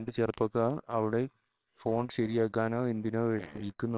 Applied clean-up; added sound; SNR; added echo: neural separator model SepFormer WHAMR!.